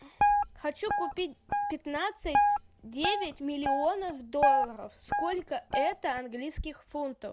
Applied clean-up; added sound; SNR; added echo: none; Guitar; -4 dB; none.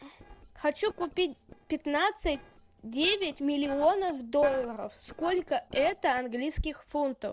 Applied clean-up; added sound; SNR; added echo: neural separator model SepFormer DNS4.